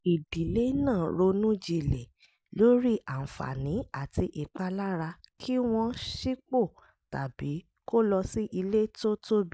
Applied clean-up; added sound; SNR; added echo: none; none; none; none.